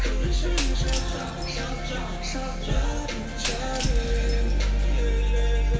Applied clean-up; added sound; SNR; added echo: none; Shatter; 15 dB; reverberation time 2.5 s.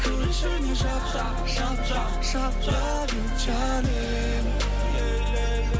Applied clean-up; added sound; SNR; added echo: none; none; none; none.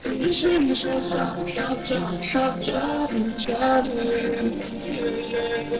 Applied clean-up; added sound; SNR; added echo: neural separator model SepFormer DNS4.